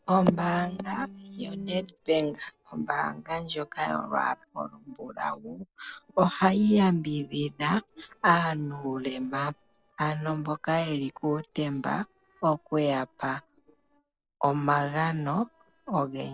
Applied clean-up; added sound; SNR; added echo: neural separator model SepFormer DNS4.